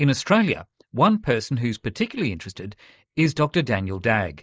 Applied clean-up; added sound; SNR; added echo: neural mask model Resemble Enhance denoiser.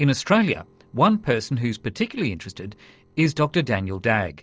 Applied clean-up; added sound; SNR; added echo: neural separator model SepFormer DNS4.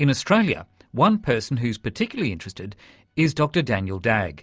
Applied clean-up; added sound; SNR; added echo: none; none; none; none.